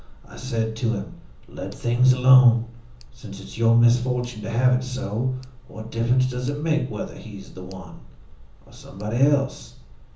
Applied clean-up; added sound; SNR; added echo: none; Tick; 19 dB; reverberation time 0.7 s.